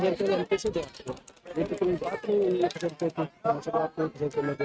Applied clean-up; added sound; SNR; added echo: neural mask model RNNoise.